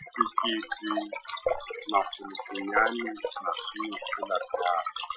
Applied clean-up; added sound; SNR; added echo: classical method Wiener filter.